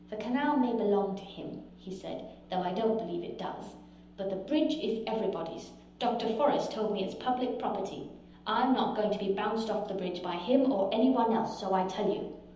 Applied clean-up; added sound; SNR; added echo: none; none; none; reverberation time 0.9 s.